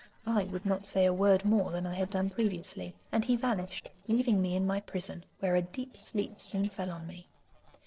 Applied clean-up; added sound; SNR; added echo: neural separator model SepFormer DNS4.